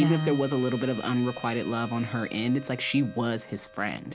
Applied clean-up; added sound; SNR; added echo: none; Harmonica; 17 dB; none.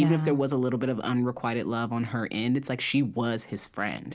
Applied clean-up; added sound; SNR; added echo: none; none; none; none.